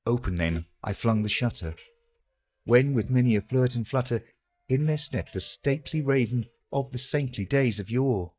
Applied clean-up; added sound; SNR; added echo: neural mask model DeepFilterNet 3.